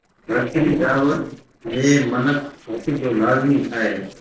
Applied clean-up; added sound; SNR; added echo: neural separator model SepFormer DNS4.